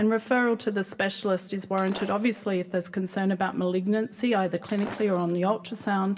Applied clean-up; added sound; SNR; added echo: none; Shatter; 18 dB; reverberation time 0.6 s.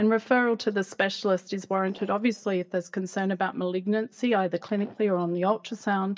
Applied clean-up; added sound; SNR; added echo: neural mask model DeepFilterNet 3.